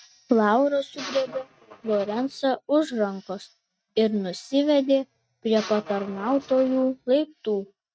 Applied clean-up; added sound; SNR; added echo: neural mask model RNNoise.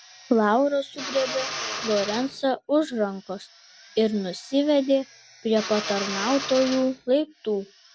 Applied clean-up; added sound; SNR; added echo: none; Drill; 11 dB; none.